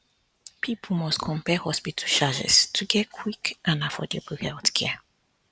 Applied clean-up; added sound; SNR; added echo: none; none; none; none.